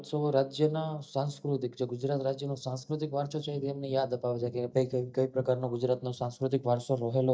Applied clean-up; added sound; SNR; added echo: neural mask model DeepFilterNet 3.